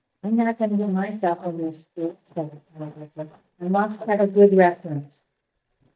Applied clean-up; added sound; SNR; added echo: neural mask model DeepFilterNet 3.